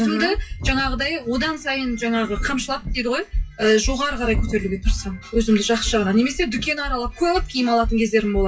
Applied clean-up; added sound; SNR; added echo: classical method WPE with log-MMSE.